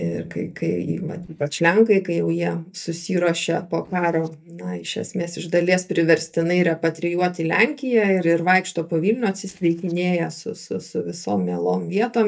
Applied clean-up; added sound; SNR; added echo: neural mask model DeepFilterNet 3.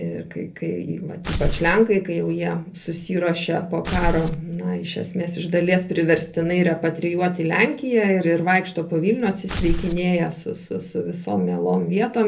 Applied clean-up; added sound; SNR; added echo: none; Tearing; 4 dB; reverberation time 0.3 s.